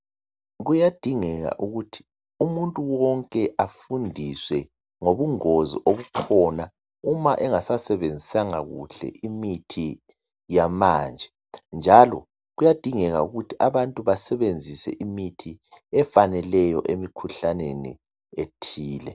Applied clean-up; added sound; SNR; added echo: none; none; none; none.